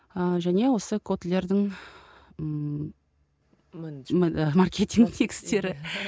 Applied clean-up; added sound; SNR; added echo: none; none; none; none.